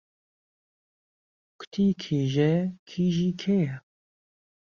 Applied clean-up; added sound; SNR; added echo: none; none; none; none.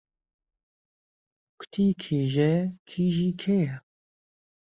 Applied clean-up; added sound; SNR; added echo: neural mask model Resemble Enhance denoiser.